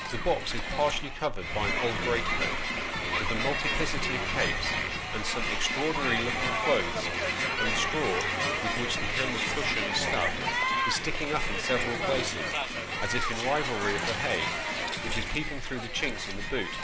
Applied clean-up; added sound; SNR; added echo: none; Crowd; -1 dB; none.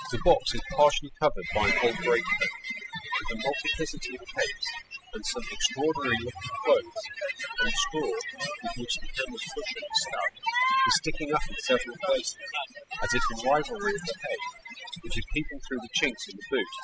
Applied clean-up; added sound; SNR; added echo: classical method spectral subtraction.